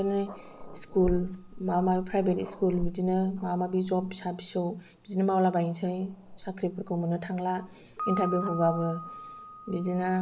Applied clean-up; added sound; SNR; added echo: none; Growling + Piano; 11 dB; none.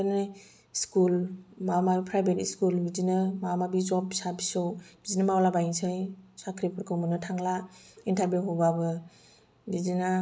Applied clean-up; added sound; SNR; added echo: none; none; none; none.